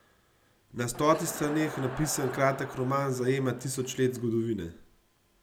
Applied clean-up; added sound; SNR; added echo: none; Crowd; 12 dB; none.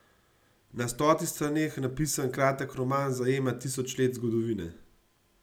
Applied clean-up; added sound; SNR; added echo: none; none; none; none.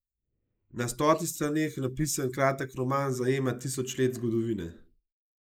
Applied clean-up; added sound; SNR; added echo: neural mask model Resemble Enhance denoiser.